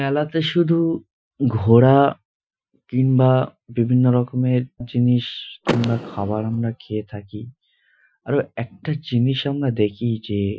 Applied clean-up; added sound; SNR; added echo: classical method Wiener filter.